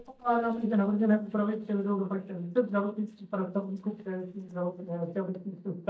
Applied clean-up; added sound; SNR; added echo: neural mask model DeepFilterNet 3.